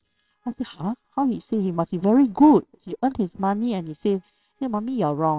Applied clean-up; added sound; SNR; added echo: neural separator model SepFormer WHAMR!.